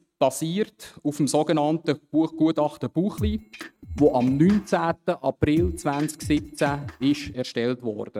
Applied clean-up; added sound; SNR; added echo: neural mask model RNNoise.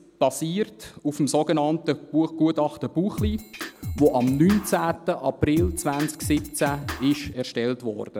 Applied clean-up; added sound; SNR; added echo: none; Drum kit; 8 dB; none.